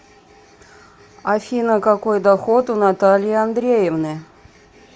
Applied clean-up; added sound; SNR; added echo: none; none; none; none.